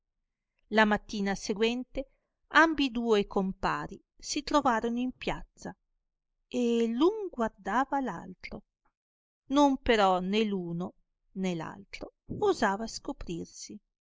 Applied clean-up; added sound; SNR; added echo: neural mask model Resemble Enhance denoiser.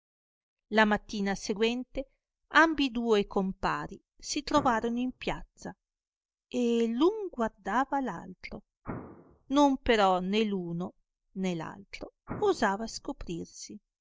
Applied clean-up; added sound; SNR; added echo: neural mask model DeepFilterNet 3.